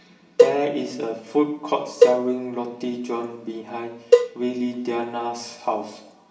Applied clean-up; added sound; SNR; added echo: none; Cowbell; -4 dB; reverberation time 0.8 s.